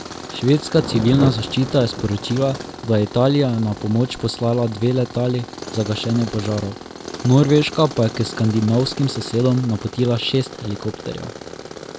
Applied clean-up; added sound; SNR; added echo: none; Thunder + Tools; 11 dB; none.